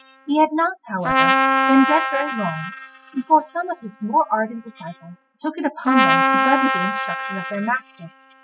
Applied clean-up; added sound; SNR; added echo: classical method spectral subtraction.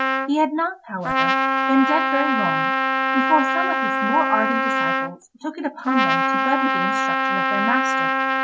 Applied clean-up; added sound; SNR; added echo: none; Trumpet; -4 dB; none.